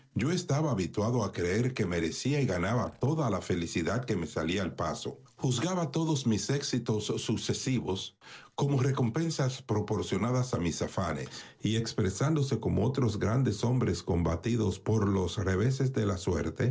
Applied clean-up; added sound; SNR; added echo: neural separator model SepFormer DNS4.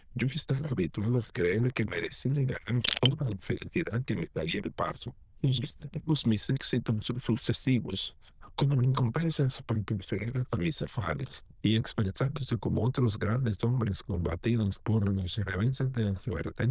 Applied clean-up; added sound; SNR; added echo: neural diffusion model UNIVERSE++.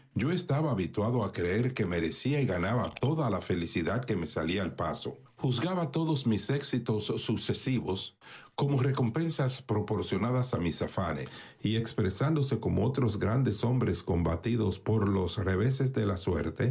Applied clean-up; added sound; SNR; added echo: neural mask model Resemble Enhance denoiser.